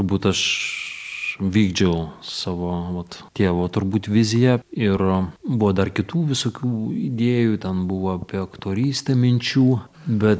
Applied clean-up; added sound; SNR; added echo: none; none; none; none.